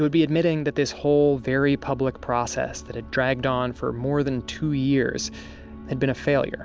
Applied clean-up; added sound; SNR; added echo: none; none; none; none.